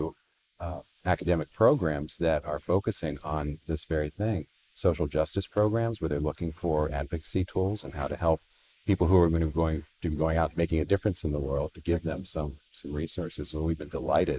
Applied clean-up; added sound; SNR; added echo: neural mask model Resemble Enhance denoiser.